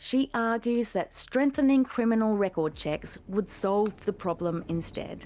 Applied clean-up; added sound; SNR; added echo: none; none; none; none.